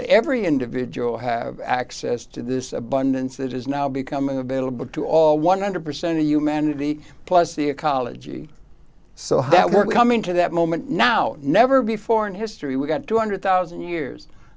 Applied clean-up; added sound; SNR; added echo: none; none; none; none.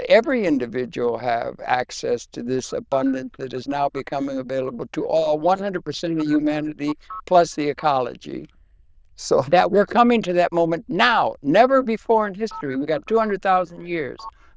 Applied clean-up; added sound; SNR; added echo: neural diffusion model UNIVERSE++.